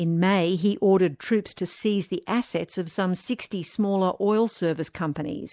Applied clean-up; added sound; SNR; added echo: none; none; none; none.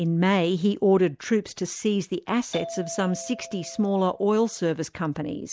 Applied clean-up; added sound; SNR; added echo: none; Doorbell; 15 dB; none.